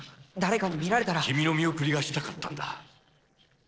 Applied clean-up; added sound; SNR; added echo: neural separator model SepFormer DNS4.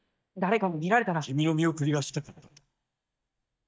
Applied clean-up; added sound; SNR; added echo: neural mask model DeepFilterNet 3.